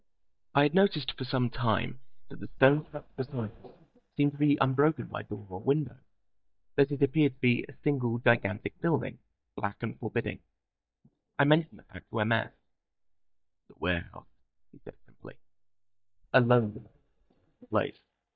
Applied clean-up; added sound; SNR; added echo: neural mask model DeepFilterNet 3.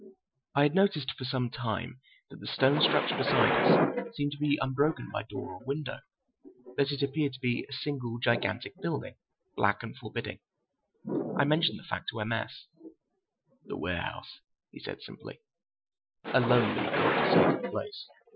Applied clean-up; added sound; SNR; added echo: classical method Wiener filter.